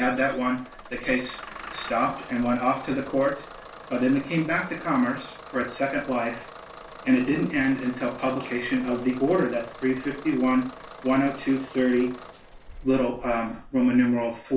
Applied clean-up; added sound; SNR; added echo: none; Engine starting / Bus; 17 dB; reverberation time 0.2 s.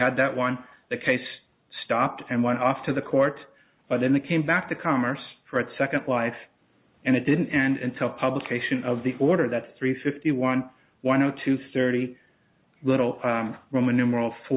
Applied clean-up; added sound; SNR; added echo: none; none; none; none.